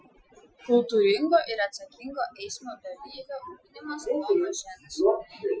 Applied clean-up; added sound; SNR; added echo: classical method Wiener filter.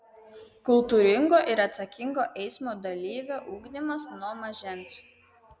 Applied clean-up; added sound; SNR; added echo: none; none; none; none.